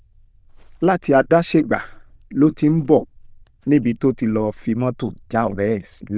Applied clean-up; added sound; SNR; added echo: neural diffusion model UNIVERSE++.